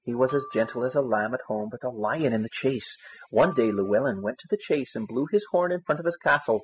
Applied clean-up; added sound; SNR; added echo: classical method spectral subtraction.